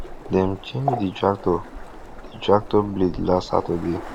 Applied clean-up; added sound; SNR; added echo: none; Waves, surf; 10 dB; none.